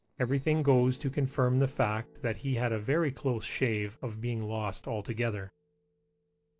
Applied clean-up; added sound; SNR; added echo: neural separator model SepFormer DNS4.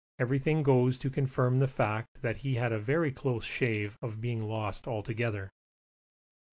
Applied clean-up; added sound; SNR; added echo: none; none; none; none.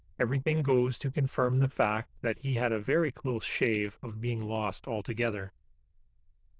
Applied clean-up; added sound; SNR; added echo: neural diffusion model UNIVERSE++.